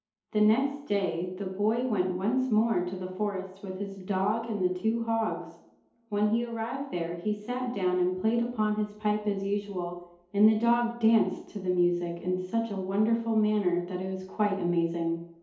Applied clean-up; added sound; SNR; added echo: none; none; none; reverberation time 2.2 s.